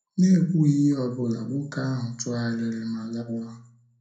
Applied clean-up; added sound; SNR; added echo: none; none; none; reverberation time 0.6 s.